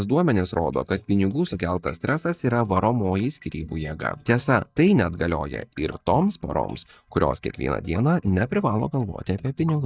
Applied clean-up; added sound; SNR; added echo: neural mask model DeepFilterNet 3.